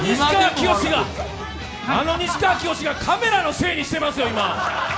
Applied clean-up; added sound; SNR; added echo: none; none; none; none.